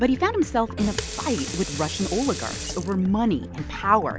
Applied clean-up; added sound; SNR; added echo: none; Sink (filling or washing) / Water tap, faucet; 12 dB; none.